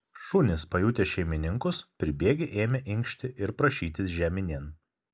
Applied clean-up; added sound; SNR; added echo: none; none; none; none.